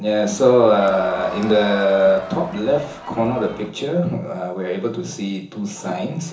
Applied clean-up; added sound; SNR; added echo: none; Crowd; 13 dB; reverberation time 0.7 s.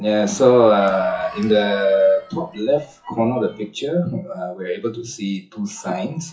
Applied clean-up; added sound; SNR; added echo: classical method WPE with log-MMSE.